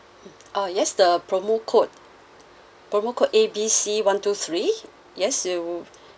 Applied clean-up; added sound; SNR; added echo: none; none; none; none.